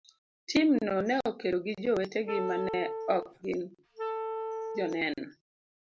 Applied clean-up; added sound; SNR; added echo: none; Wind instrument, woodwind instrument; 5 dB; none.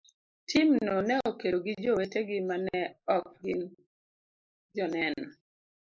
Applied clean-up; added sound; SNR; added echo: neural mask model Resemble Enhance denoiser.